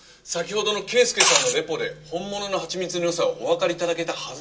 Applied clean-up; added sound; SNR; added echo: none; Liquid; -3 dB; reverberation time 0.2 s.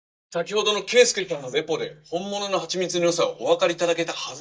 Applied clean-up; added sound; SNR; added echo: neural mask model DeepFilterNet 3.